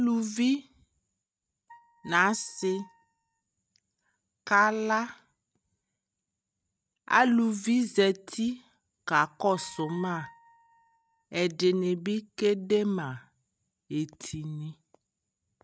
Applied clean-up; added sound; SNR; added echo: neural mask model RNNoise.